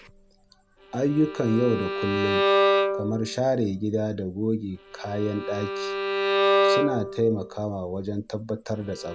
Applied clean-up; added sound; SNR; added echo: none; Bowed string instrument; 0 dB; none.